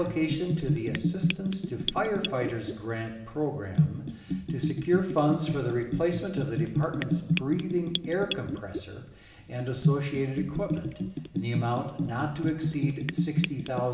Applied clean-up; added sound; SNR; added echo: none; Bathtub (filling or washing) / Gurgling; 1 dB; reverberation time 1.0 s.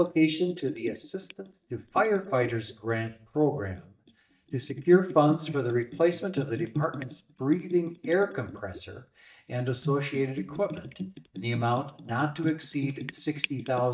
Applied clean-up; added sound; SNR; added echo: neural mask model DeepFilterNet 3.